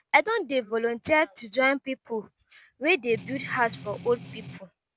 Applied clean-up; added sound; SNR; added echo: none; Strum; 14 dB; none.